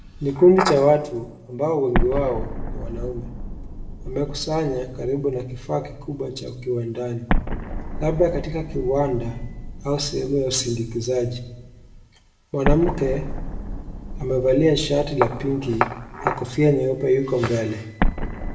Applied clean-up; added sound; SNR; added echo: none; Explosion; 6 dB; reverberation time 0.7 s.